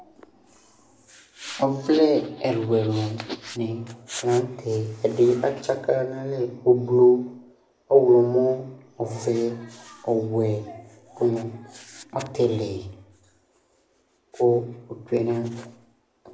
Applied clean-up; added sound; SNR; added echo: none; none; none; none.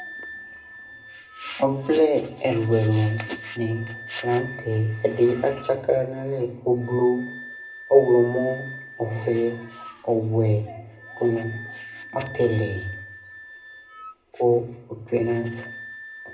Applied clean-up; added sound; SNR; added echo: none; Wind instrument, woodwind instrument; 17 dB; reverberation time 0.2 s.